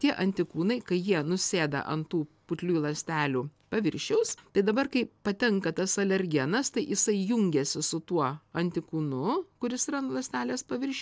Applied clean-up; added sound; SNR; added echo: none; none; none; none.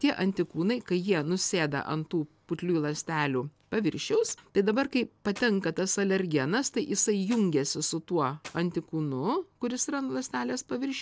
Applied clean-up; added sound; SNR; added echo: none; Clapping; 19 dB; none.